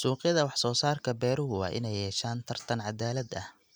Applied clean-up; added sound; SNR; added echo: none; none; none; none.